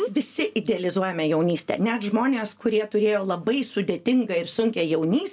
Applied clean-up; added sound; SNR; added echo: none; none; none; none.